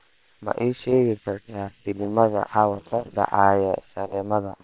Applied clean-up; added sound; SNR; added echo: neural separator model SepFormer WHAM!.